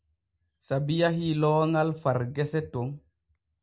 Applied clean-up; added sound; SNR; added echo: none; none; none; none.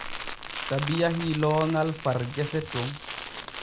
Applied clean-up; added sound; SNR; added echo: none; Crumpling, crinkling; 9 dB; none.